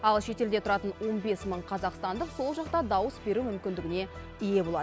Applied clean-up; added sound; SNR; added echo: none; none; none; none.